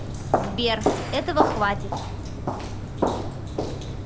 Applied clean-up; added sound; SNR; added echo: none; Walk, footsteps; -3 dB; none.